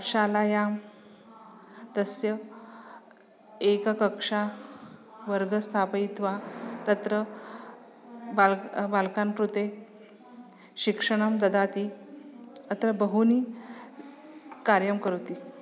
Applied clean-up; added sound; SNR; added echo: none; none; none; none.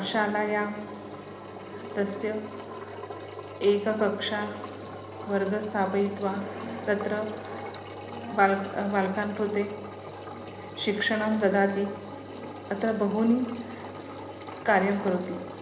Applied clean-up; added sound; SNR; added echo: none; Engine; 11 dB; reverberation time 1.1 s.